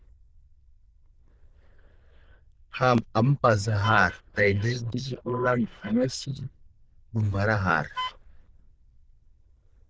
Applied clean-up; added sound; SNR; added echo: neural diffusion model UNIVERSE++.